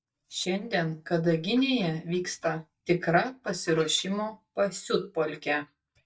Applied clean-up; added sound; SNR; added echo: neural mask model DeepFilterNet 3.